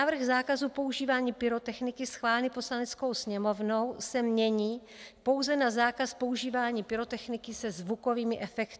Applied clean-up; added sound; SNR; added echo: none; none; none; none.